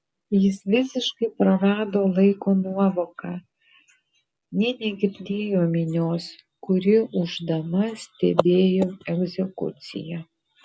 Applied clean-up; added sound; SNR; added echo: none; none; none; none.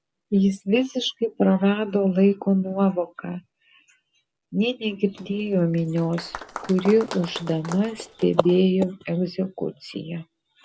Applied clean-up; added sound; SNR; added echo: none; Applause; 15 dB; none.